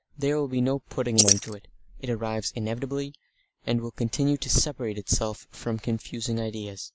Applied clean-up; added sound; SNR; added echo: neural mask model Resemble Enhance denoiser.